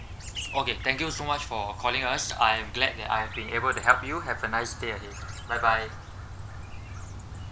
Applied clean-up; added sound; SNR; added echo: none; Chirp, tweet; 10 dB; none.